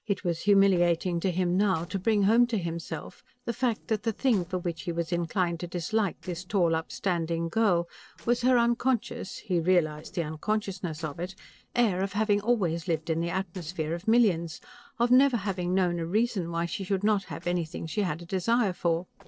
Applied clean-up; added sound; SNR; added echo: neural separator model SepFormer DNS4.